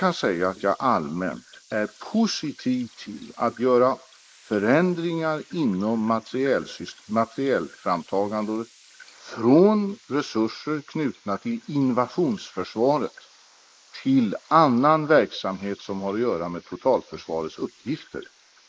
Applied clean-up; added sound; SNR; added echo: neural mask model Resemble Enhance denoiser.